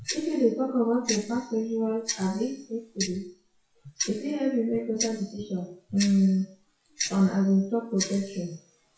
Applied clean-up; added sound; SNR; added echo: classical method WPE with log-MMSE.